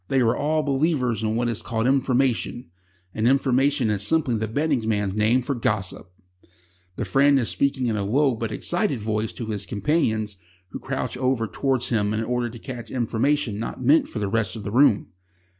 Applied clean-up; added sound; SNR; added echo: none; none; none; none.